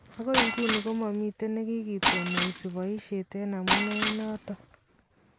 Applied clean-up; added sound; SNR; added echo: none; Shatter; -3 dB; none.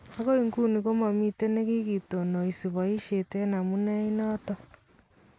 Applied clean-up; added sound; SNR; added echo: none; none; none; none.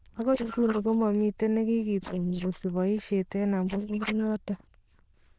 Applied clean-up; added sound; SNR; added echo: neural diffusion model UNIVERSE++.